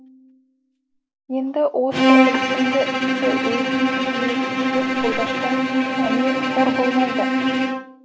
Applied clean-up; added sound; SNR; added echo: none; Bowed string instrument; -4 dB; none.